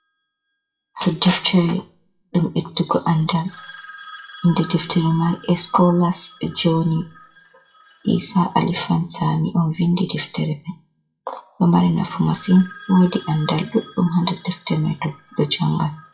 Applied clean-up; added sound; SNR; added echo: classical method WPE with log-MMSE.